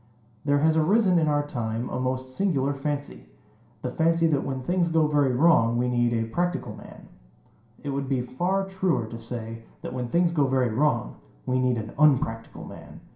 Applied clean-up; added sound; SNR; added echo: none; none; none; reverberation time 0.5 s.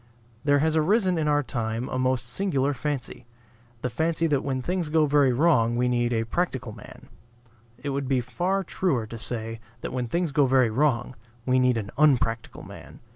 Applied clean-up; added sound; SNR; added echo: none; none; none; none.